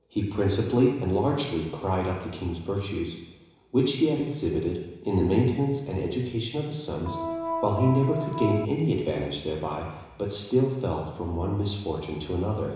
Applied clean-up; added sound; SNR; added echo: none; Organ; 5 dB; reverberation time 1.0 s.